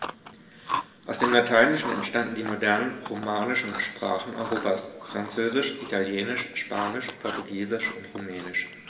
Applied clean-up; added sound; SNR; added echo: none; Chewing, mastication; 10 dB; reverberation time 1.5 s.